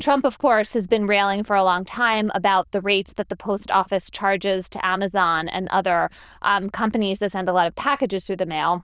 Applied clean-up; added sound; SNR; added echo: neural diffusion model UNIVERSE++.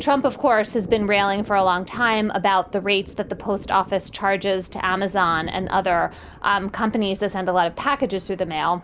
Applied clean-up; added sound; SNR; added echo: none; Thunder; 18 dB; none.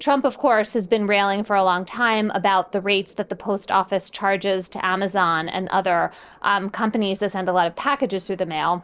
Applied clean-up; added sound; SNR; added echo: neural separator model SepFormer DNS4.